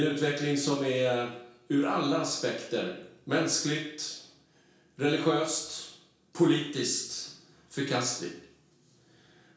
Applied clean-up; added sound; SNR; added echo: none; none; none; reverberation time 0.6 s.